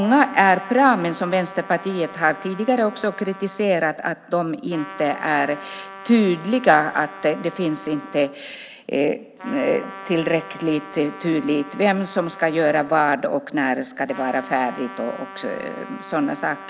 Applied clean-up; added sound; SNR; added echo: none; Trumpet; 17 dB; none.